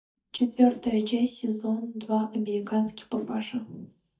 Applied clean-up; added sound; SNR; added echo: neural mask model DeepFilterNet 3.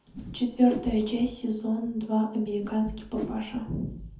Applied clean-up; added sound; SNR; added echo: none; Whoosh, swoosh, swish; 13 dB; reverberation time 0.5 s.